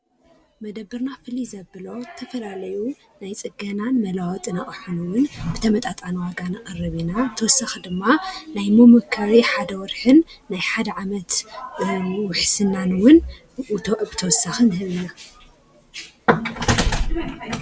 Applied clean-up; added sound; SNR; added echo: none; none; none; none.